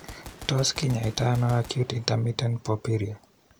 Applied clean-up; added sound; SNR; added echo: none; Gunshot, gunfire; 18 dB; none.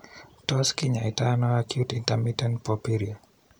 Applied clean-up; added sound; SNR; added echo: none; none; none; none.